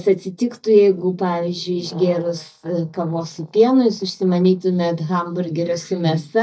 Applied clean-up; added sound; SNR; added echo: neural mask model DeepFilterNet 3.